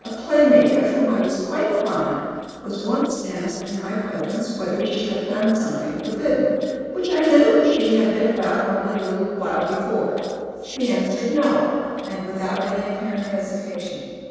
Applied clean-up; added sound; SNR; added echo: neural separator model SepFormer DNS4.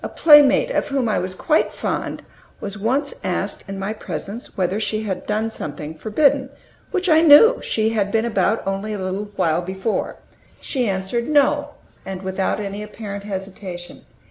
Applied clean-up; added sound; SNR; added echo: none; none; none; none.